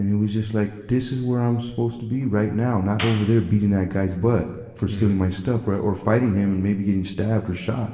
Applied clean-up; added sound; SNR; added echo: none; Clapping; 11 dB; reverberation time 1.3 s.